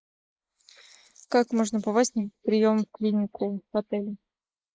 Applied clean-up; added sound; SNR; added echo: neural mask model Resemble Enhance denoiser.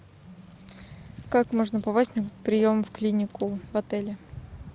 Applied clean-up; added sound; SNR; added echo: none; none; none; none.